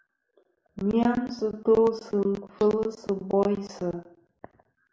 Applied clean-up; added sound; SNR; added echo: none; none; none; none.